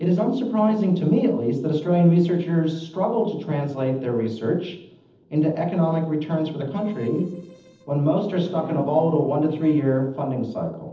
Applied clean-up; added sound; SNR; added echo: neural separator model SepFormer DNS4.